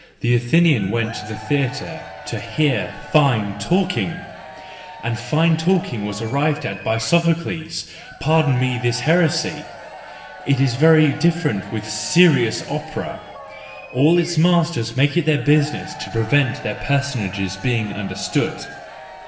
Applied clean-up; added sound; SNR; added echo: none; Crowd / Cheering; 17 dB; reverberation time 1.1 s.